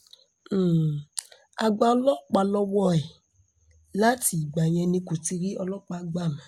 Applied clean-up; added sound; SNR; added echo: none; none; none; none.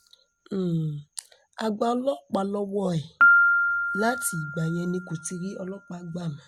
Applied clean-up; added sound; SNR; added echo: none; Piano; -2 dB; none.